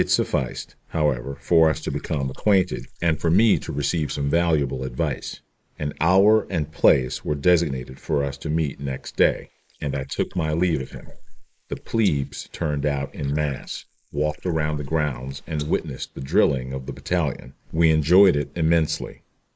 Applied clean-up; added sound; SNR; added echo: neural mask model Resemble Enhance denoiser.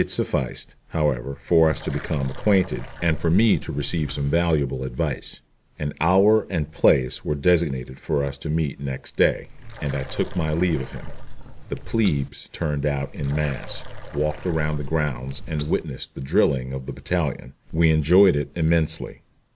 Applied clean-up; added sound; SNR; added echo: none; Water; 10 dB; none.